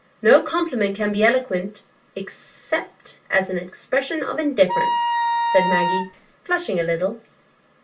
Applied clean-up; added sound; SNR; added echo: none; Wind instrument, woodwind instrument; -1 dB; reverberation time 0.2 s.